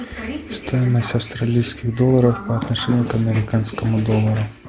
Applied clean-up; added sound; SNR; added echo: none; none; none; none.